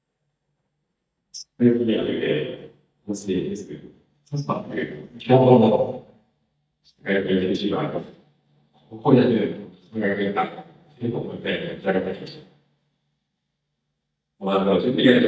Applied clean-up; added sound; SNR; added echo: neural mask model DeepFilterNet 3.